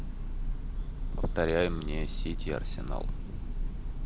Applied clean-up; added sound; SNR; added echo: none; Bird / Breathing; -3 dB; none.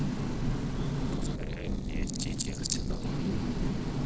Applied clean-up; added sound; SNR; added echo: neural separator model SepFormer DNS4.